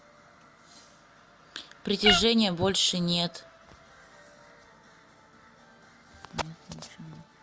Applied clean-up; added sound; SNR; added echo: none; Meow; -4 dB; none.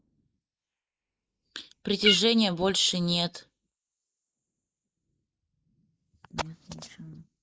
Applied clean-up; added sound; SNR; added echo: neural mask model Resemble Enhance denoiser.